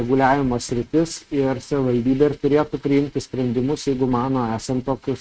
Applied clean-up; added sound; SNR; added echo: neural mask model RNNoise.